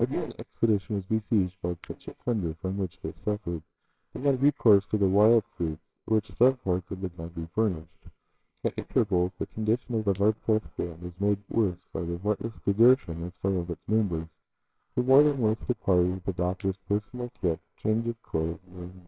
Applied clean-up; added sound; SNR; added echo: neural separator model SepFormer WHAMR!.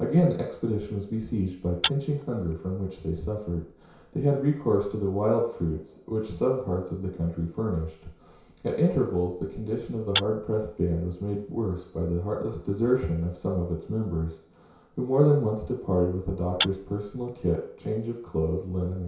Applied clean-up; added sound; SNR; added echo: none; Tap / Glass; 6 dB; reverberation time 0.6 s.